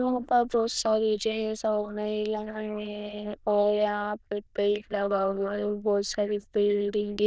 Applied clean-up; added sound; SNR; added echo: neural diffusion model UNIVERSE++.